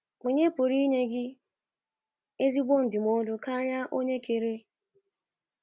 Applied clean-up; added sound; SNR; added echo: none; none; none; none.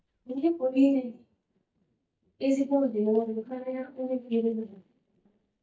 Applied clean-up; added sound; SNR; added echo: neural mask model DeepFilterNet 3.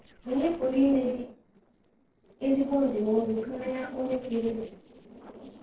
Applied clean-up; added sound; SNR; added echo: neural separator model SepFormer DNS4.